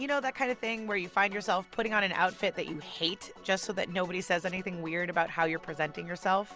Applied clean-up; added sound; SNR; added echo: none; none; none; none.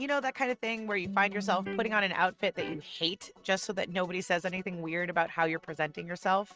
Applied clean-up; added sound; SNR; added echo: neural mask model RNNoise.